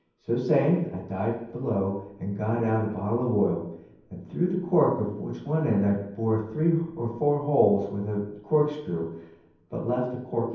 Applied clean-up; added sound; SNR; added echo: none; none; none; reverberation time 0.9 s.